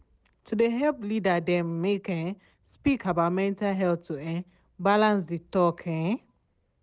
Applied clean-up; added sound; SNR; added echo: none; none; none; none.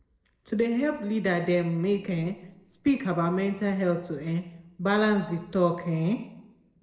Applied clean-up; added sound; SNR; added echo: neural separator model SepFormer DNS4.